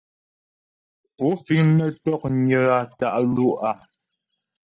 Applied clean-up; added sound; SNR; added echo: neural mask model DeepFilterNet 3.